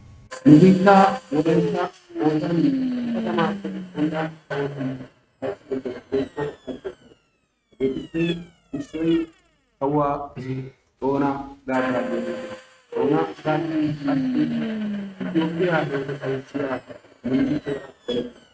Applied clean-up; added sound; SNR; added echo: neural mask model RNNoise.